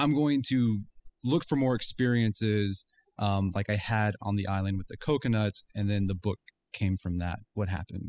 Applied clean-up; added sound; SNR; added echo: classical method spectral subtraction.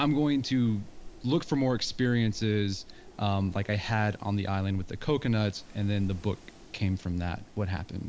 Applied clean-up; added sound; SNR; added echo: none; Wind; 16 dB; none.